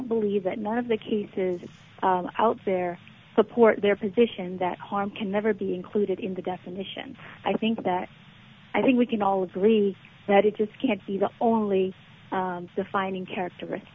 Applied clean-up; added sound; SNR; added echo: none; none; none; none.